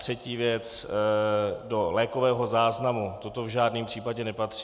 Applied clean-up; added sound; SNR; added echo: none; none; none; none.